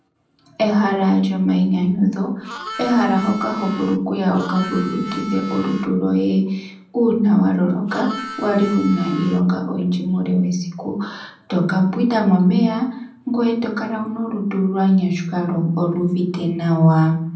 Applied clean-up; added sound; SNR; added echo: none; Harmonica; 13 dB; reverberation time 0.6 s.